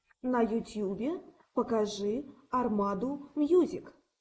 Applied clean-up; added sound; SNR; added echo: neural mask model Resemble Enhance denoiser.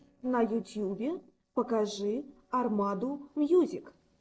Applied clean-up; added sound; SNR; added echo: neural separator model SepFormer DNS4.